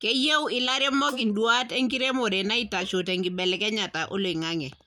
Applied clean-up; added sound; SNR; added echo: neural mask model DeepFilterNet 3.